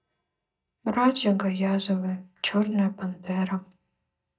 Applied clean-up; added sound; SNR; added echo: neural mask model DeepFilterNet 3.